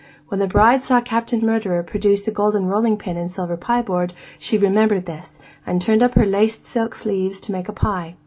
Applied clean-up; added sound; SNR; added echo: none; none; none; none.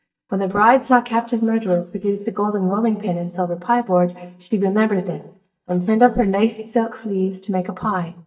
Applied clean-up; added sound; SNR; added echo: neural mask model DeepFilterNet 3.